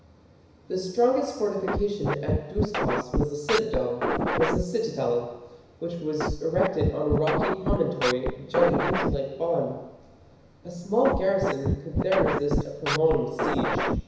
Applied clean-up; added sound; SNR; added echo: none; Scratching (performance technique); 0 dB; reverberation time 1.0 s.